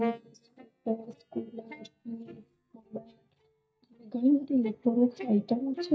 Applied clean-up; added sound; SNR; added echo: neural mask model DeepFilterNet 3.